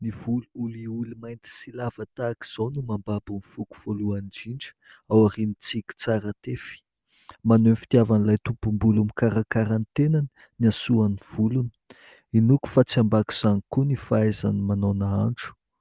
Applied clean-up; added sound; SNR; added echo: none; none; none; none.